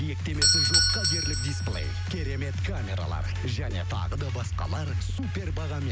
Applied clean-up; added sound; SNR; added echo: none; Doorbell + Domestic sounds, home sounds; -5 dB; none.